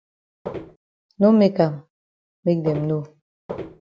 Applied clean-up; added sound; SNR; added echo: none; Walk, footsteps; 9 dB; none.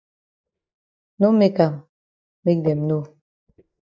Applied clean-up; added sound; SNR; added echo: neural mask model DeepFilterNet 3.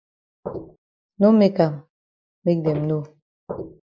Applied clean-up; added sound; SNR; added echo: neural mask model Resemble Enhance denoiser.